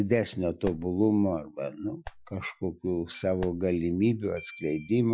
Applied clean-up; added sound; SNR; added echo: classical method Wiener filter.